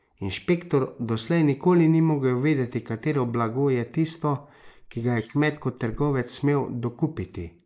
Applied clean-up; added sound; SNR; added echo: neural mask model Resemble Enhance denoiser.